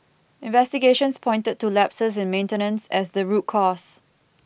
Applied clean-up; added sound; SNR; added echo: none; none; none; none.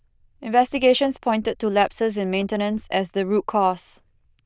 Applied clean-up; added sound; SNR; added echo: neural diffusion model UNIVERSE++.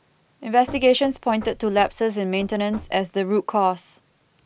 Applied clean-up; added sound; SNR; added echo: none; Knock / Wood; 20 dB; none.